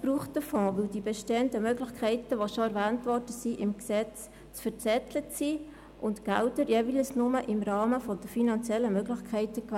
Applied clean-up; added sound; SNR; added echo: none; none; none; none.